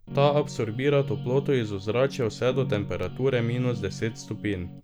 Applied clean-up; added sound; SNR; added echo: none; Guitar; 9 dB; none.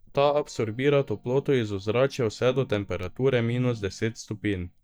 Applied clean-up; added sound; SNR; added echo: neural mask model DeepFilterNet 3.